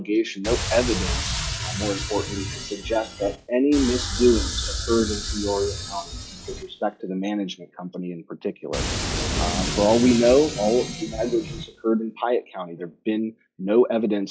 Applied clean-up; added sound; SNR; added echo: classical method log-MMSE.